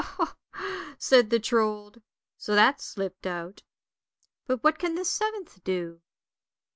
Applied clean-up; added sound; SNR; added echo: none; none; none; none.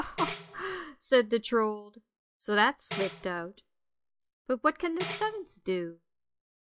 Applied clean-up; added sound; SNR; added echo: classical method log-MMSE.